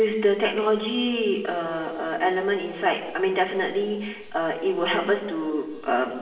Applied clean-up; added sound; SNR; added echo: none; none; none; reverberation time 1.1 s.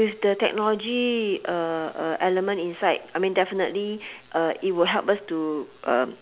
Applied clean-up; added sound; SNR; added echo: none; none; none; none.